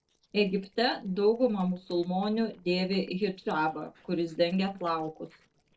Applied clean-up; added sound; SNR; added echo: neural separator model SepFormer DNS4.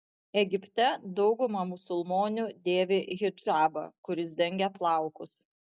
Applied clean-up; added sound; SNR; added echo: none; none; none; none.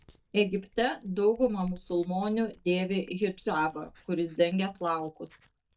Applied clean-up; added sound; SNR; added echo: neural mask model DeepFilterNet 3.